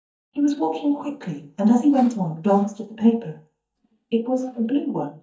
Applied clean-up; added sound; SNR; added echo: neural mask model DeepFilterNet 3.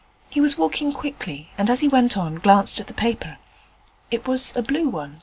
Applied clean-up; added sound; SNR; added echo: none; none; none; none.